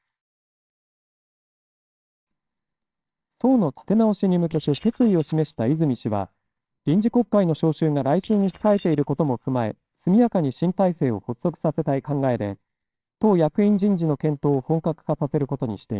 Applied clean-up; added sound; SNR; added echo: neural separator model SepFormer WHAMR!.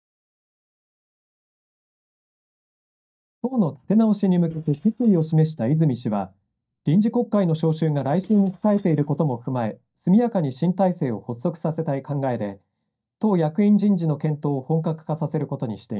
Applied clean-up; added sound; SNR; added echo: neural mask model DeepFilterNet 3.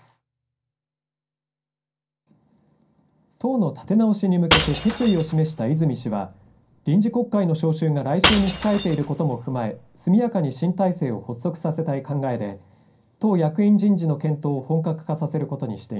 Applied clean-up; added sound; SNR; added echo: none; Shatter / Crushing; 5 dB; reverberation time 0.3 s.